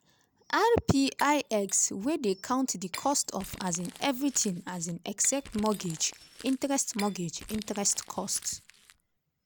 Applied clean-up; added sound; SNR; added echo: none; Shatter + Crumpling, crinkling; 17 dB; none.